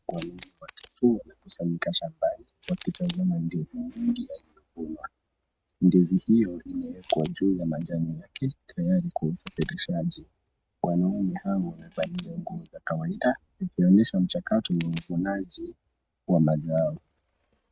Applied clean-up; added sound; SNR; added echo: neural mask model RNNoise.